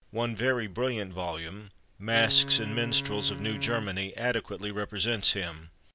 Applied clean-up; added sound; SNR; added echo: none; Wind instrument, woodwind instrument; 10 dB; none.